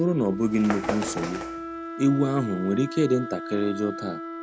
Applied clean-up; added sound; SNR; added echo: none; Wind instrument, woodwind instrument + Bird; 8 dB; none.